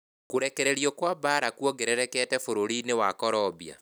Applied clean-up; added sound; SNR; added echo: none; none; none; none.